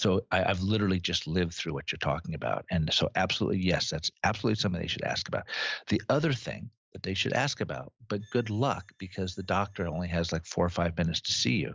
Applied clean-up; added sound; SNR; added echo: neural mask model DeepFilterNet 3.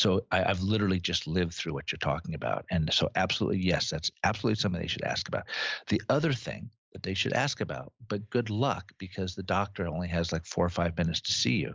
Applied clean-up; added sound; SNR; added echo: neural mask model Resemble Enhance denoiser.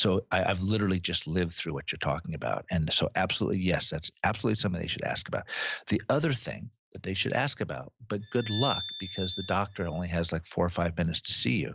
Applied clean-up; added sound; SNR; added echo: none; Glass; 9 dB; none.